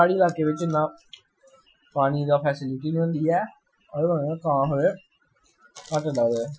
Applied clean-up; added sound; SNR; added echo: classical method Wiener filter.